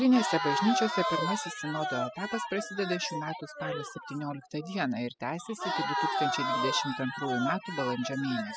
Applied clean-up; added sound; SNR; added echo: classical method spectral subtraction.